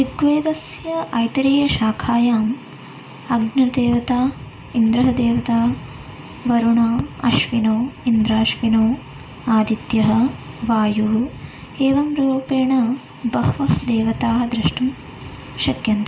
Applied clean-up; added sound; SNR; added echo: none; none; none; reverberation time 0.4 s.